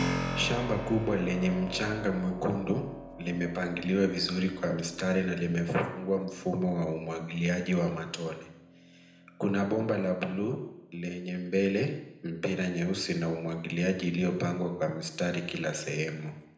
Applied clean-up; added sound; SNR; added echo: none; Keyboard (musical); 12 dB; reverberation time 0.8 s.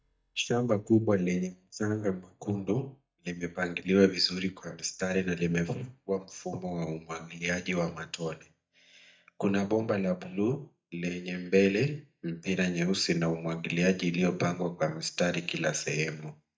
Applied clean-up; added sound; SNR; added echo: neural mask model DeepFilterNet 3.